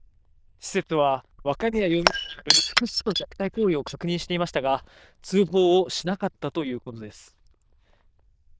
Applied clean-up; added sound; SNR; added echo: neural diffusion model UNIVERSE++.